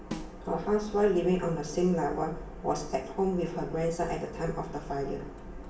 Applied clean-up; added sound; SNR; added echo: none; Snare drum; 14 dB; reverberation time 0.8 s.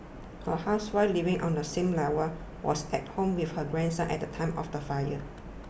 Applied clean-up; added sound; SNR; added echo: none; none; none; none.